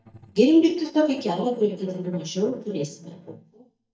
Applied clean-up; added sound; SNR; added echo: neural mask model DeepFilterNet 3.